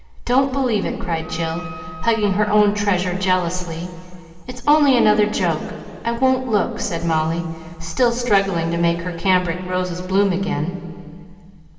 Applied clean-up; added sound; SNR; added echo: none; Wind instrument, woodwind instrument; 19 dB; reverberation time 2.6 s.